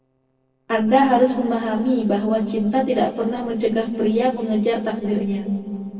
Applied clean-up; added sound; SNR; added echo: neural separator model SepFormer DNS4.